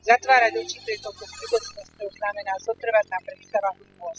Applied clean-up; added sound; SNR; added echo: classical method spectral subtraction.